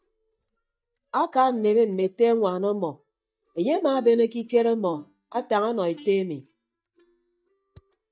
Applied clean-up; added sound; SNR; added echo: neural mask model DeepFilterNet 3.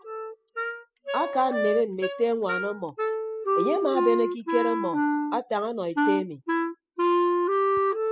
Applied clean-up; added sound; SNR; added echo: classical method spectral subtraction.